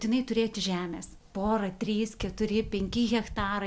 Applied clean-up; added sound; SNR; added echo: none; none; none; none.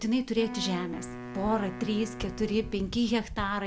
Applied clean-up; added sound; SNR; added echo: none; Wind instrument, woodwind instrument; 12 dB; none.